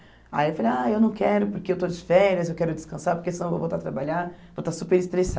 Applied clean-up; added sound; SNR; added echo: none; none; none; none.